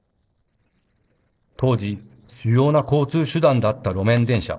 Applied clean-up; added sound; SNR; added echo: neural separator model SepFormer DNS4.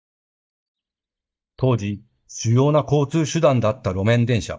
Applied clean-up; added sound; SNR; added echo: neural mask model DeepFilterNet 3.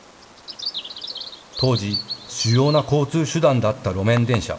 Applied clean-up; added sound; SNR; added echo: none; Bird vocalization, bird call, bird song; 12 dB; reverberation time 2.1 s.